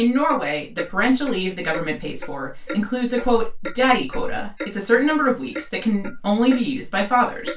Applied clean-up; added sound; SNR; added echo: none; Clock; 16 dB; reverberation time 0.2 s.